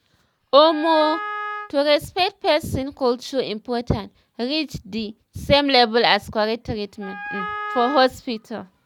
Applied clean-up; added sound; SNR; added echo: none; Wind instrument, woodwind instrument; 9 dB; none.